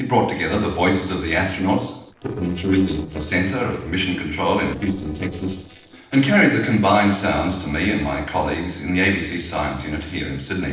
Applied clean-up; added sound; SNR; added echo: neural separator model SepFormer DNS4.